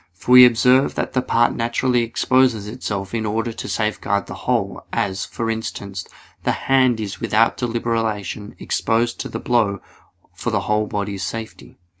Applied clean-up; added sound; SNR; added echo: none; none; none; none.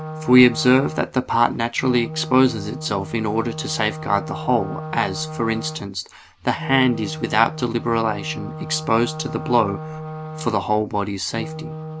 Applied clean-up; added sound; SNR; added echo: none; Wind instrument, woodwind instrument; 11 dB; none.